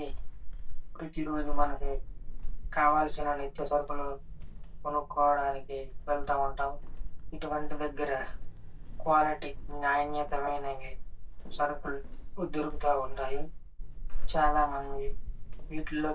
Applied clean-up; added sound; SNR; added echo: none; Squeak / Walk, footsteps; -2 dB; reverberation time 0.2 s.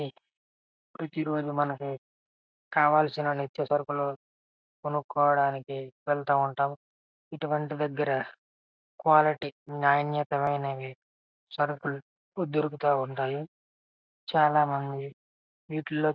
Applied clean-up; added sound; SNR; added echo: none; none; none; none.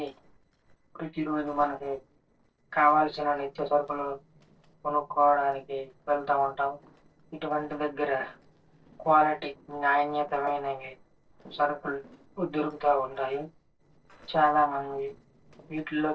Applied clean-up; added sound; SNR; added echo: neural separator model SepFormer DNS4.